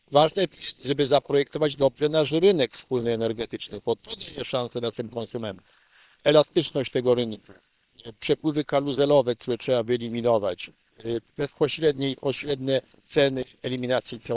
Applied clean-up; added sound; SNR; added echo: neural separator model SepFormer WHAM!.